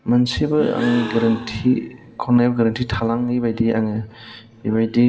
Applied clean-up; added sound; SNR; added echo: none; Gasp; 14 dB; reverberation time 1.3 s.